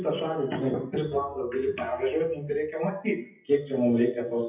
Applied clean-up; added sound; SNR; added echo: classical method WPE with log-MMSE.